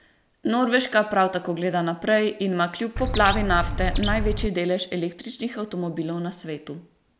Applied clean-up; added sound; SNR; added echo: none; Bird; 0 dB; none.